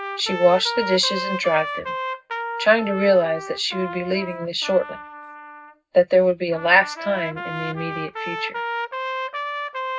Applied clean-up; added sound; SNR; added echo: none; Trumpet; 8 dB; reverberation time 0.4 s.